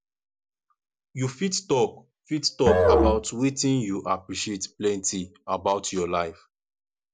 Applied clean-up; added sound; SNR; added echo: none; Musical instrument; -1 dB; none.